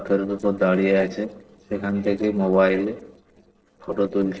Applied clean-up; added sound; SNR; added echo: neural separator model SepFormer DNS4.